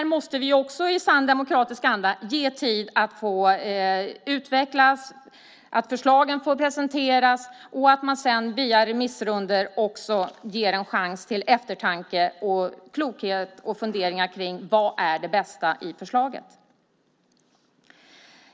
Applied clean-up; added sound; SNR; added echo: none; none; none; none.